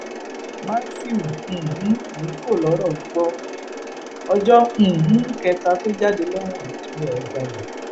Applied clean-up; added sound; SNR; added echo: none; Mechanisms; 11 dB; none.